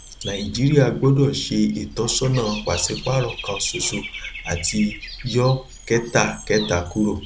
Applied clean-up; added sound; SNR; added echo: none; Bird / Dog; 13 dB; none.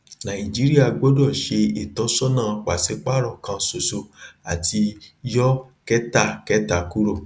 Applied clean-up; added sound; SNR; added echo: none; none; none; none.